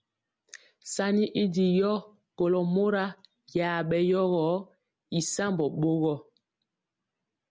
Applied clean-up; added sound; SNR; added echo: none; none; none; none.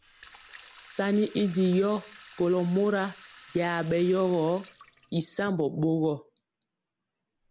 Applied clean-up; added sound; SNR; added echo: none; Sink (filling or washing) / Water tap, faucet; 20 dB; none.